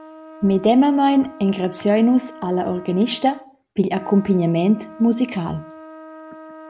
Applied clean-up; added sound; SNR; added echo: none; Trumpet; 20 dB; none.